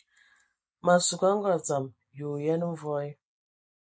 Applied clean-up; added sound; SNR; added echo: neural mask model Resemble Enhance denoiser.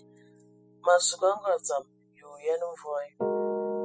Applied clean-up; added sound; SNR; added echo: classical method spectral subtraction.